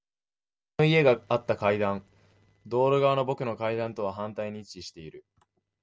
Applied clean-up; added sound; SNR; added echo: none; none; none; none.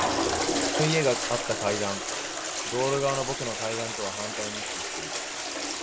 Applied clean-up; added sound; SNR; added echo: none; Toilet flush; -1 dB; none.